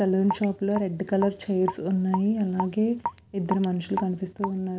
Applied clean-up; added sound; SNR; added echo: none; Raindrop / Drip; 10 dB; none.